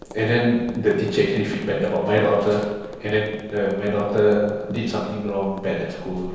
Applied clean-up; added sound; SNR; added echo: none; Tap; 20 dB; reverberation time 1.2 s.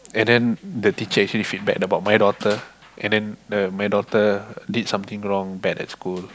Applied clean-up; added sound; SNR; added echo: none; none; none; none.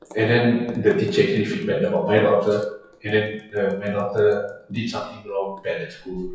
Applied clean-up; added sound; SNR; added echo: classical method WPE with log-MMSE.